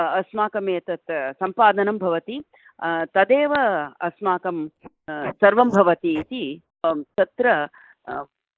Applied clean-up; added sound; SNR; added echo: neural mask model Resemble Enhance denoiser.